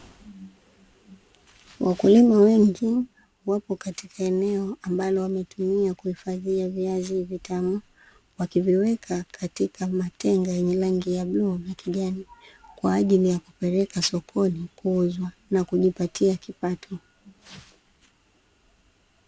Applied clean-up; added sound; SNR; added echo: none; none; none; none.